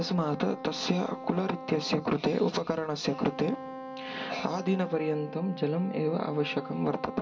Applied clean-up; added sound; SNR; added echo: none; Wind instrument, woodwind instrument; 12 dB; reverberation time 1.9 s.